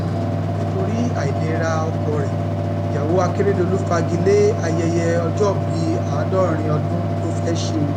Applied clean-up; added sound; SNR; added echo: none; Mechanical fan; -2 dB; none.